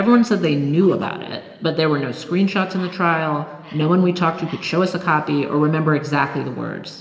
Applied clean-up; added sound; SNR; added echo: neural separator model SepFormer DNS4.